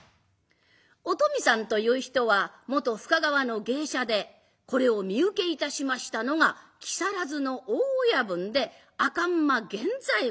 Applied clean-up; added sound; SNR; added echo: none; none; none; none.